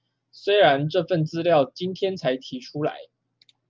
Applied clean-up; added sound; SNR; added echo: none; none; none; none.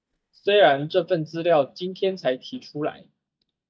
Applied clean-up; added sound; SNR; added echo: neural mask model DeepFilterNet 3.